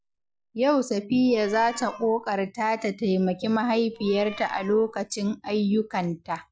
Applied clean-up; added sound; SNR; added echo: none; Meow; 20 dB; none.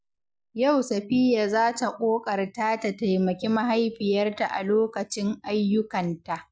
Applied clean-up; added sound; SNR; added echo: none; none; none; none.